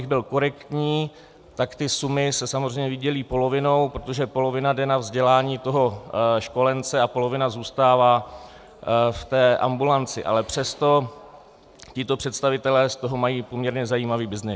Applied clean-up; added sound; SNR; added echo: none; none; none; none.